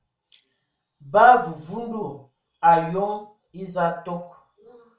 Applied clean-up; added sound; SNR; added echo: none; none; none; reverberation time 0.4 s.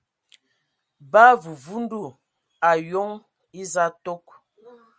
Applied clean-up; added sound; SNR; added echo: none; none; none; none.